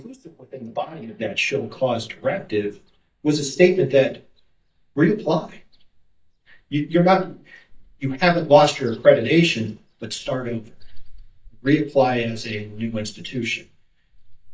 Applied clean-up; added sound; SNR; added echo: neural mask model DeepFilterNet 3.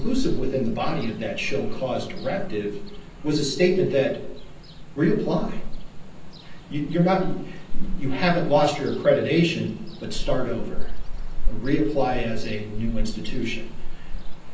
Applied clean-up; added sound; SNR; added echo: none; Ocean; -1 dB; reverberation time 0.6 s.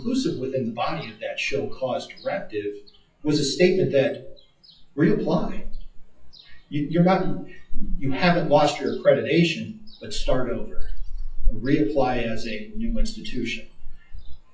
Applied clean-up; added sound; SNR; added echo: classical method WPE with log-MMSE.